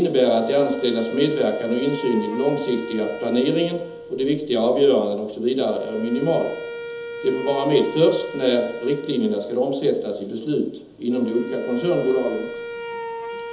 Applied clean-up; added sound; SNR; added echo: none; Wind instrument, woodwind instrument; 11 dB; reverberation time 1.2 s.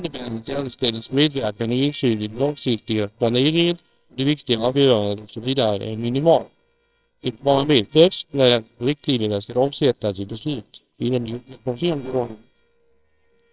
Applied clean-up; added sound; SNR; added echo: neural separator model SepFormer WHAMR!.